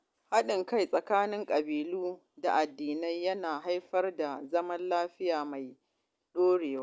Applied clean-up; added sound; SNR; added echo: none; none; none; none.